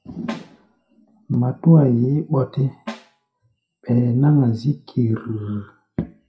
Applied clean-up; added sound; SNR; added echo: classical method WPE with log-MMSE.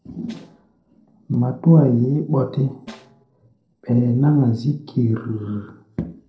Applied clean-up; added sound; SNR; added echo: neural separator model SepFormer DNS4.